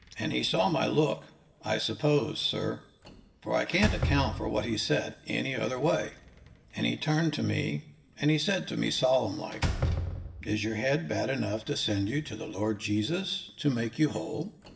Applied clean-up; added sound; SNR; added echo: none; Slam; 9 dB; reverberation time 0.9 s.